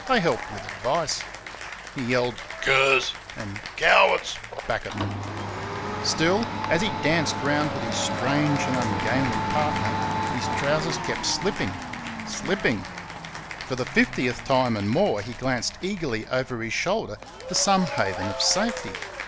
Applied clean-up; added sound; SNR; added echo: none; Domestic sounds, home sounds + Applause / Cheering; 5 dB; none.